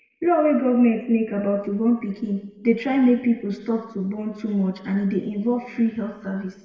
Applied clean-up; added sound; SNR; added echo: none; none; none; reverberation time 0.9 s.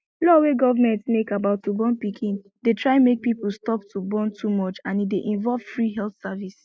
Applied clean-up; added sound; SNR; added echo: none; none; none; none.